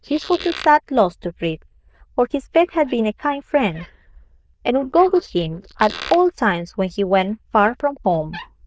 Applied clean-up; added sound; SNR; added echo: neural diffusion model UNIVERSE++.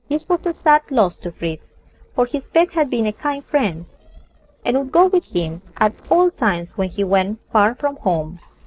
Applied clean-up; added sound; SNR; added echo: neural separator model SepFormer DNS4.